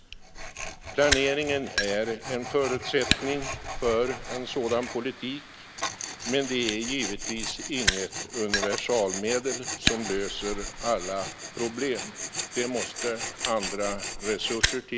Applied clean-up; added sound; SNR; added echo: none; Tools + Fire; 3 dB; none.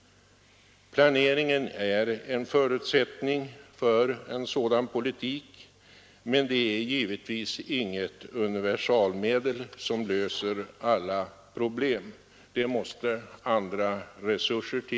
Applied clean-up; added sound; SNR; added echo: none; none; none; none.